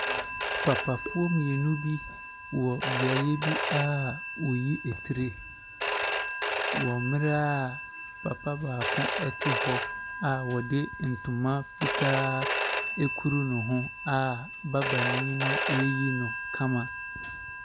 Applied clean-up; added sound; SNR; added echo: none; Telephone; 3 dB; none.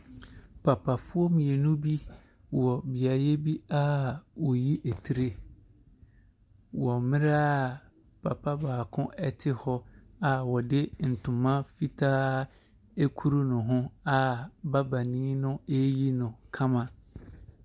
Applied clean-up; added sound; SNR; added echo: none; none; none; none.